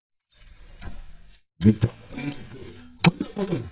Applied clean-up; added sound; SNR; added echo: neural mask model DeepFilterNet 3.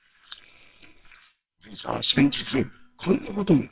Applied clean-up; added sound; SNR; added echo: neural separator model SepFormer WHAMR!.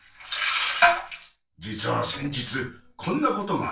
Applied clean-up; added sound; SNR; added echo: neural separator model SepFormer DNS4.